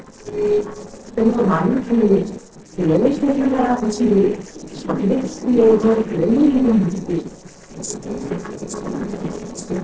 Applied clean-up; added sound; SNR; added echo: neural separator model SepFormer DNS4.